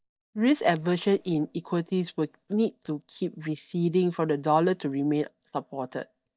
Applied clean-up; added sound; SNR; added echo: neural mask model DeepFilterNet 3.